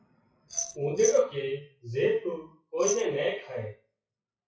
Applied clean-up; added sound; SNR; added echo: classical method WPE with log-MMSE.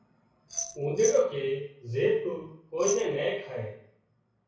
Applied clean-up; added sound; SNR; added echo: none; Glass; 7 dB; reverberation time 0.6 s.